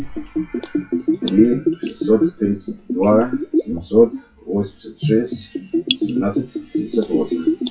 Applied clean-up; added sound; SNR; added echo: classical method WPE with log-MMSE.